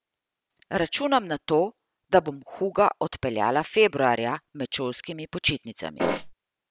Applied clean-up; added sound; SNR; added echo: none; Fart; 0 dB; none.